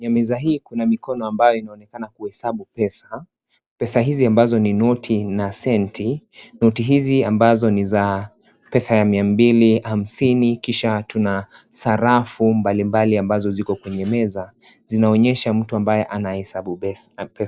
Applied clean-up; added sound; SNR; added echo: none; none; none; none.